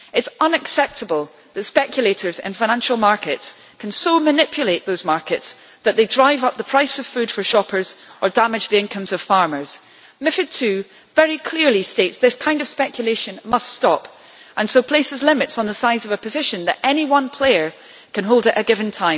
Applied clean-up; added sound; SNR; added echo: none; none; none; none.